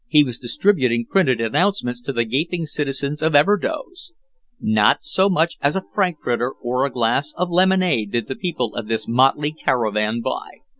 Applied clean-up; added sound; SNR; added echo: none; none; none; none.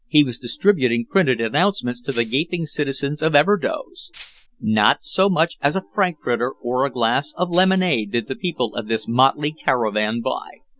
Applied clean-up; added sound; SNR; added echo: none; Rattle (instrument); 10 dB; none.